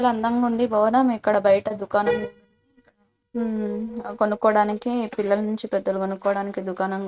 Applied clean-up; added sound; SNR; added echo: neural mask model RNNoise.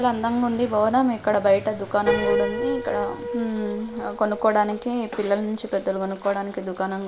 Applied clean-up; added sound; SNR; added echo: none; Piano; 8 dB; none.